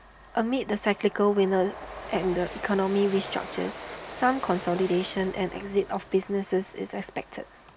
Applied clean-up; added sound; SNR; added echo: none; Train; 14 dB; none.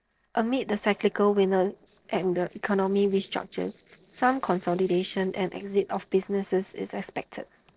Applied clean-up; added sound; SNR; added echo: neural separator model SepFormer DNS4.